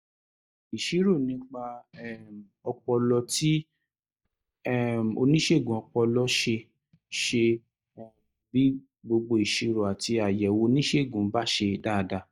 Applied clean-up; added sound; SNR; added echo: neural mask model DeepFilterNet 3.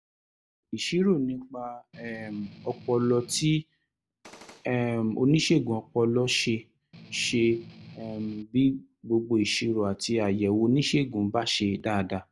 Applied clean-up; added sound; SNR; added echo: none; Strum + Gunshot, gunfire; 19 dB; none.